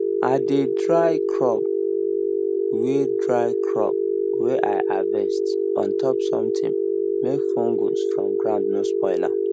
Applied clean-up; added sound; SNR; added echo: none; Telephone; -5 dB; none.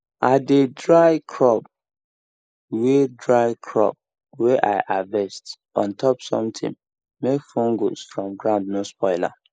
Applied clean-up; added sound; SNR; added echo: neural mask model Resemble Enhance denoiser.